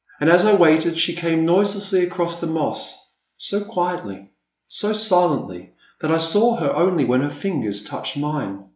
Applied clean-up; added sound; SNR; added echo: neural mask model Resemble Enhance denoiser.